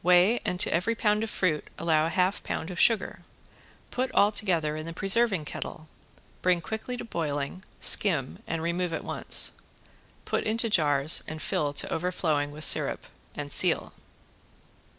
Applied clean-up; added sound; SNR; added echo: none; none; none; none.